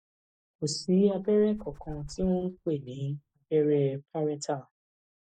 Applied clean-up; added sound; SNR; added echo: neural mask model DeepFilterNet 3.